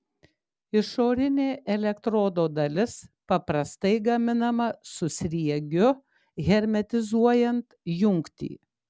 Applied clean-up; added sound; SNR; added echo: none; none; none; none.